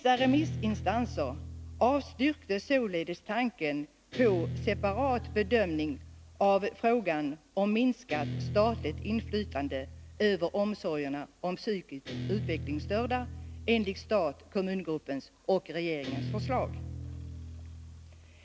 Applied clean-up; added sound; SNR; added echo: none; Guitar; 10 dB; none.